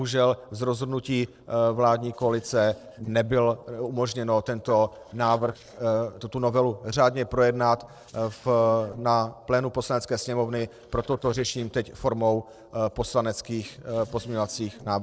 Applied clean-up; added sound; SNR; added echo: neural separator model SepFormer DNS4.